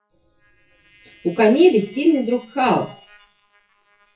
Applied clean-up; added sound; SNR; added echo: classical method WPE with log-MMSE.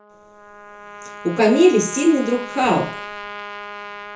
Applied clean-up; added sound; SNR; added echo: none; Trumpet; 13 dB; reverberation time 0.7 s.